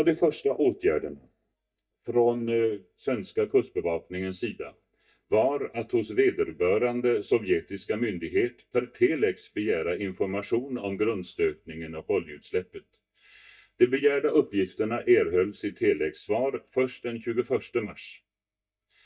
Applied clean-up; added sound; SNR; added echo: neural mask model DeepFilterNet 3.